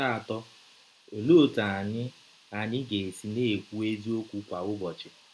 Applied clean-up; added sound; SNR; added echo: none; none; none; none.